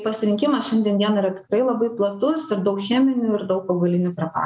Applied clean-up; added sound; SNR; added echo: none; none; none; none.